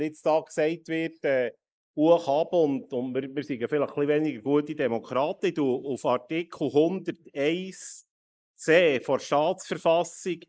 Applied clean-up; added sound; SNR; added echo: neural mask model Resemble Enhance denoiser.